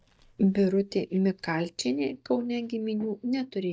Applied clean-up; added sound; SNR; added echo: neural mask model DeepFilterNet 3.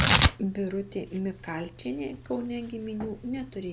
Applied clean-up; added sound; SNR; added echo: none; Tearing; -4 dB; none.